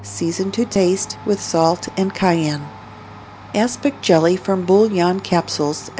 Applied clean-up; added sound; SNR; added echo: none; Domestic sounds, home sounds; 18 dB; none.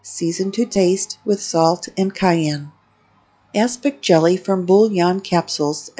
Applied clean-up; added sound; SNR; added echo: classical method log-MMSE.